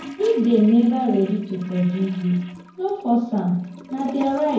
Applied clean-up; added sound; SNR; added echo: none; Toilet flush / Gurgling; 18 dB; reverberation time 0.9 s.